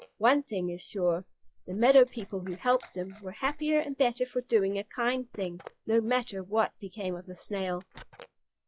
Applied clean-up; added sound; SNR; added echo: classical method log-MMSE.